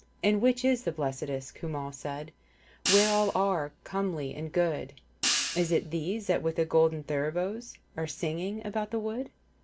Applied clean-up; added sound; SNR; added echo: none; Hi-hat; 5 dB; none.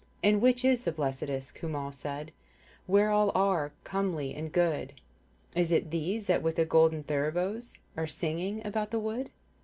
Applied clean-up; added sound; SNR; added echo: none; none; none; none.